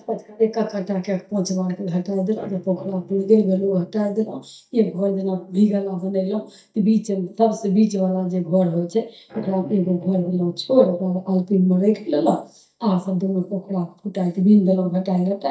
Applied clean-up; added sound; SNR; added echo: neural mask model DeepFilterNet 3.